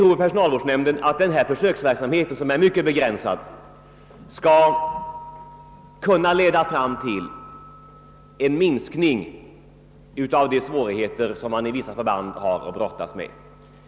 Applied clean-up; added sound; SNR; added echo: none; none; none; none.